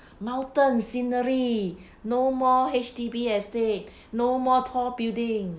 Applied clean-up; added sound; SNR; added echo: none; none; none; none.